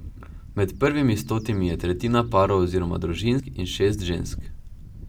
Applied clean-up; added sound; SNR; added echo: none; Wind / Bird; 14 dB; none.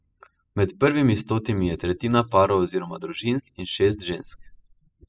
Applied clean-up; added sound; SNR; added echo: classical method spectral subtraction.